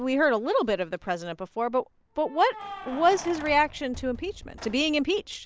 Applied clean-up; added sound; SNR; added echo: none; Keys jangling; 17 dB; none.